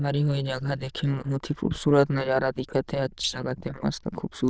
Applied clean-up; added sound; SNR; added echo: neural diffusion model UNIVERSE++.